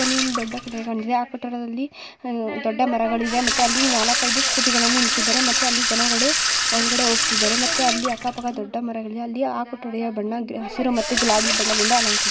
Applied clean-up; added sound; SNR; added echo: none; Sink (filling or washing) / Water tap, faucet; -1 dB; none.